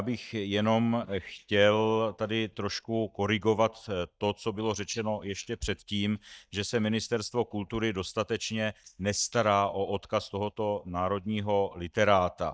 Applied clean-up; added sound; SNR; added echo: neural mask model DeepFilterNet 3.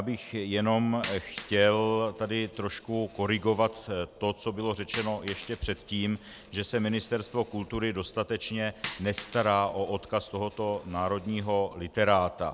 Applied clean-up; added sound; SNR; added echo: none; Coin (dropping); 15 dB; none.